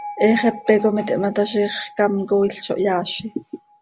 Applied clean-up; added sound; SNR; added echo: none; Bell; 15 dB; none.